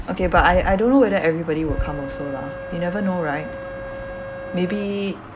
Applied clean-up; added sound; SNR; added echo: none; Organ; 11 dB; none.